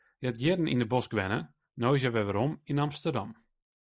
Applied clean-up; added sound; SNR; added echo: neural mask model Resemble Enhance denoiser.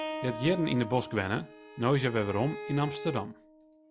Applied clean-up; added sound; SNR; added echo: none; Bowed string instrument + Keyboard (musical); 11 dB; none.